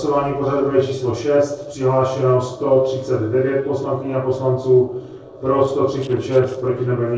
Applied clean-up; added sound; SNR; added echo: neural separator model SepFormer DNS4.